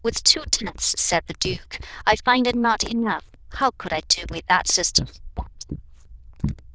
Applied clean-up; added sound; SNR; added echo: neural diffusion model UNIVERSE++.